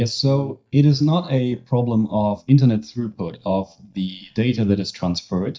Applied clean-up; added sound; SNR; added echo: neural mask model DeepFilterNet 3.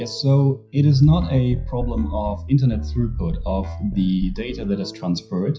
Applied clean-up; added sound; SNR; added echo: classical method WPE with log-MMSE.